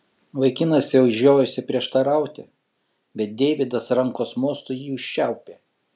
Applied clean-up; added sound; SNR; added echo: none; none; none; none.